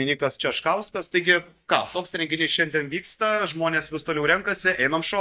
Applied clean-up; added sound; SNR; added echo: neural mask model DeepFilterNet 3.